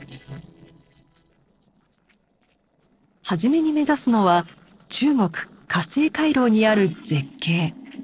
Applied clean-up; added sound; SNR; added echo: neural separator model SepFormer DNS4.